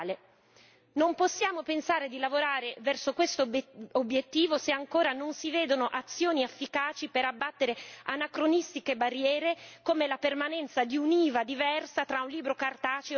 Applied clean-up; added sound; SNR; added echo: none; none; none; none.